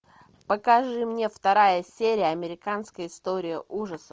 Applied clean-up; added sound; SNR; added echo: none; none; none; none.